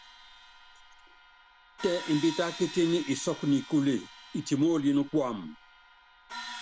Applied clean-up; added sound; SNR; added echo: none; Crash cymbal; 15 dB; none.